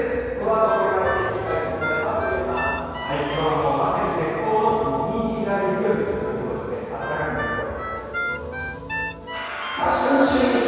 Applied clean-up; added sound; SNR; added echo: none; Harmonica; 8 dB; reverberation time 2.2 s.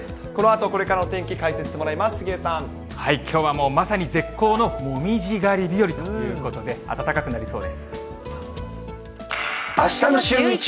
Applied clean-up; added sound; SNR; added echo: none; none; none; none.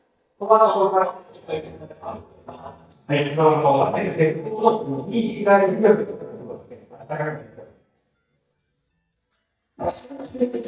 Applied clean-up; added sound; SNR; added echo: neural mask model DeepFilterNet 3.